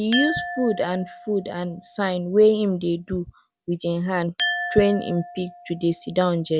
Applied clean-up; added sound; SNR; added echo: none; Glass; 10 dB; none.